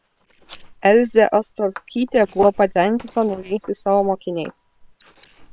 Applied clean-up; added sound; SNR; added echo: neural separator model SepFormer WHAM!.